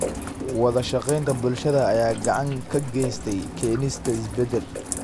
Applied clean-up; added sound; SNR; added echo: none; Rain; 9 dB; none.